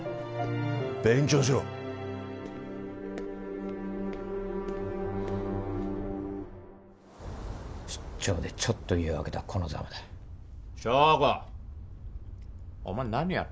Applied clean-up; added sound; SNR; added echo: none; none; none; none.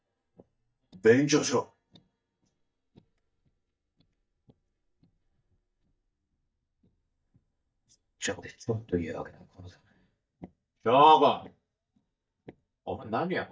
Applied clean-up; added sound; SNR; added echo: neural mask model DeepFilterNet 3.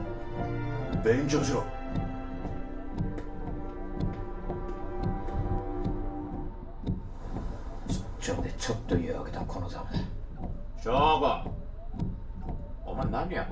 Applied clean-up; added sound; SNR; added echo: none; Car; 2 dB; reverberation time 0.3 s.